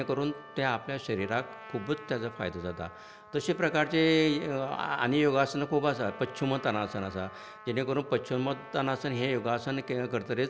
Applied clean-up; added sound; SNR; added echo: none; Trumpet + Wind instrument, woodwind instrument; 17 dB; none.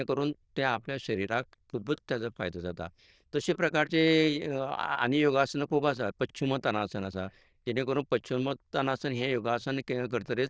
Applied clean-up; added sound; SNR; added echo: neural diffusion model UNIVERSE++.